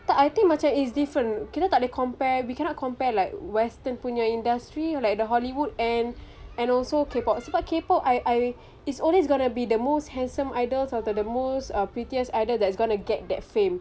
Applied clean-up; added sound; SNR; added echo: none; none; none; none.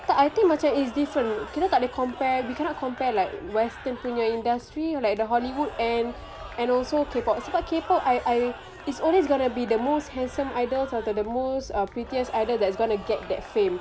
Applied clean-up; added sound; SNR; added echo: none; Crowd / Cheering; 16 dB; none.